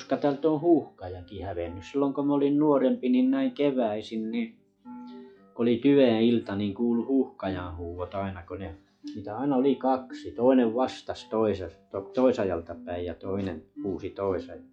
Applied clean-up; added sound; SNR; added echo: classical method log-MMSE.